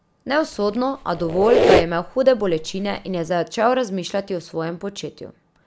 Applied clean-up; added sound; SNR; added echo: none; Squeak; 1 dB; none.